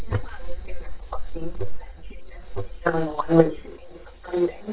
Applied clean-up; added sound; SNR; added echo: neural mask model DeepFilterNet 3.